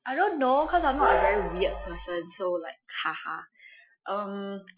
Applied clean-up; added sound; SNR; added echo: classical method Wiener filter.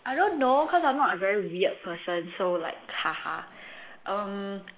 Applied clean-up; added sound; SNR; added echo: neural mask model Resemble Enhance denoiser.